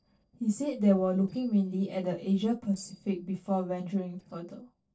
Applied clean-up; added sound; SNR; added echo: neural separator model SepFormer DNS4.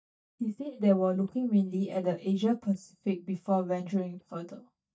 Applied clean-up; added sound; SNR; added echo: neural mask model DeepFilterNet 3.